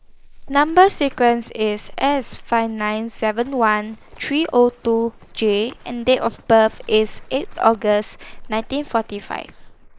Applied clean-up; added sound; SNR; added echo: neural mask model Resemble Enhance denoiser.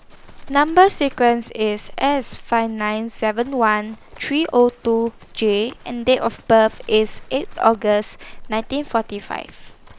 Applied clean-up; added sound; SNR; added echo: none; Livestock, farm animals, working animals; 17 dB; none.